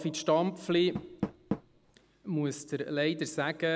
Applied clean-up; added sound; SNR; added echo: none; Door; 11 dB; none.